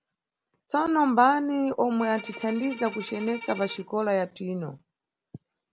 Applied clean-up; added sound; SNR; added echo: none; Bowed string instrument; 16 dB; none.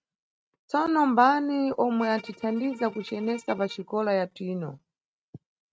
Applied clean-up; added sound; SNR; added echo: neural mask model RNNoise.